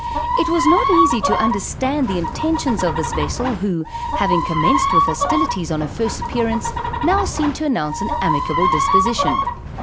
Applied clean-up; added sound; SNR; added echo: none; Chicken, rooster; -1 dB; none.